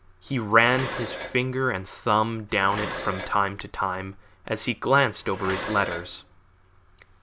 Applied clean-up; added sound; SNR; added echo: none; Dishes, pots, and pans; 11 dB; none.